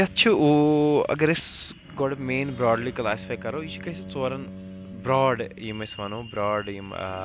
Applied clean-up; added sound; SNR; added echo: none; Bowed string instrument; 18 dB; none.